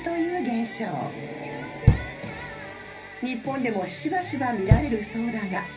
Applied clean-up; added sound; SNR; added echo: none; Knock; -4 dB; reverberation time 0.3 s.